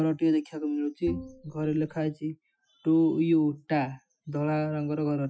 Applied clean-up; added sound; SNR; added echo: classical method Wiener filter.